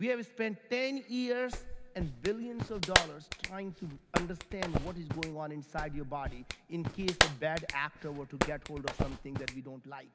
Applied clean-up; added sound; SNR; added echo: none; Clapping; -2 dB; none.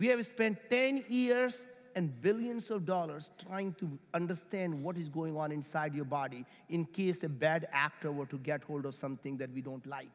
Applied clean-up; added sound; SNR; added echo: none; none; none; none.